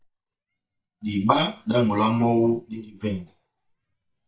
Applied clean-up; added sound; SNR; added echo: neural mask model DeepFilterNet 3.